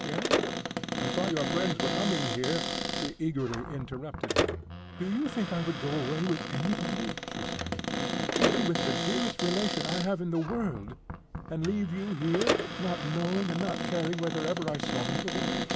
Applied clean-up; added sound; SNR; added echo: none; Telephone + Cupboard open or close; 0 dB; none.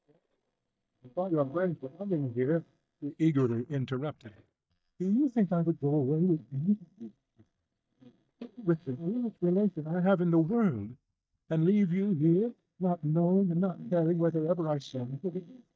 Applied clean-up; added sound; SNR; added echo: neural mask model DeepFilterNet 3.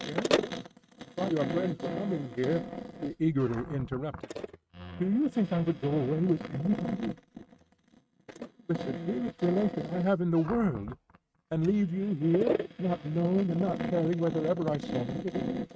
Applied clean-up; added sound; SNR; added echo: neural mask model RNNoise.